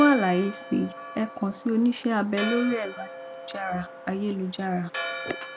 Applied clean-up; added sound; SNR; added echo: none; Church bell; 11 dB; none.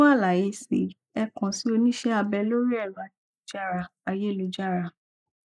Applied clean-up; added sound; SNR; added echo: neural mask model Resemble Enhance denoiser.